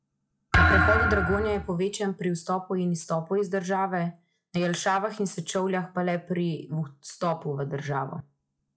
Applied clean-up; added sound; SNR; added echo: classical method log-MMSE.